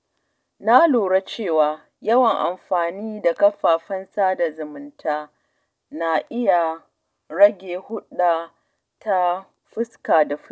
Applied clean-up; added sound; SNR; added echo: none; none; none; none.